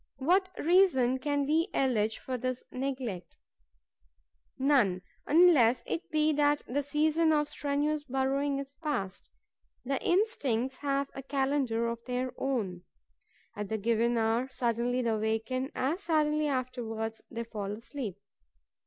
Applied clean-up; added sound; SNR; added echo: none; none; none; none.